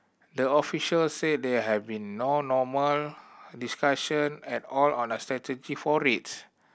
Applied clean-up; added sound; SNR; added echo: none; none; none; none.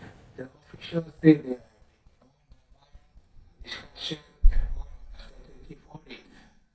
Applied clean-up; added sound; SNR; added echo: neural mask model DeepFilterNet 3.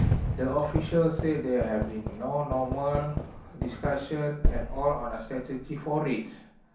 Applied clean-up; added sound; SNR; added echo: none; Fireworks; 2 dB; reverberation time 0.6 s.